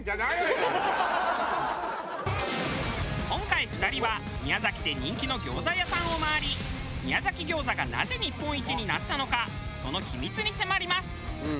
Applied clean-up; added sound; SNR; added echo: none; none; none; none.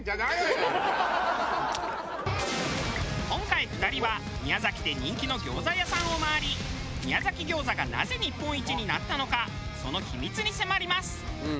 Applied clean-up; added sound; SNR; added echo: none; Raindrop; 18 dB; none.